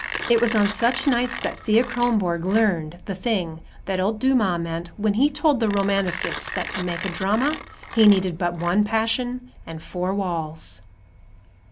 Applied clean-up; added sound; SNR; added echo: none; Mechanisms; 13 dB; none.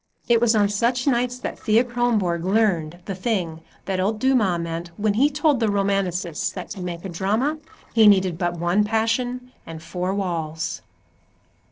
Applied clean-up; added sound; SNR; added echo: neural separator model SepFormer DNS4.